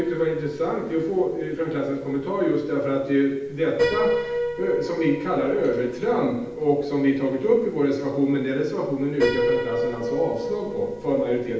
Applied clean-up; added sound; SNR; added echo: none; Piano; 6 dB; reverberation time 0.9 s.